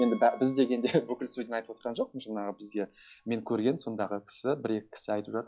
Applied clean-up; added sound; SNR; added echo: classical method log-MMSE.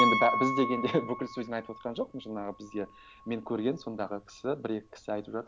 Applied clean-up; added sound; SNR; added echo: none; Piano; 3 dB; none.